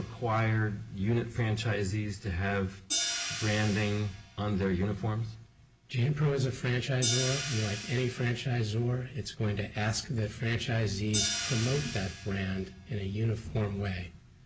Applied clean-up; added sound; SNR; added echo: none; Hi-hat; 9 dB; none.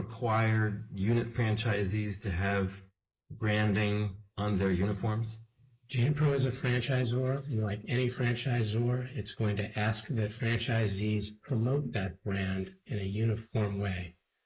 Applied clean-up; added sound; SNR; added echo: neural mask model Resemble Enhance denoiser.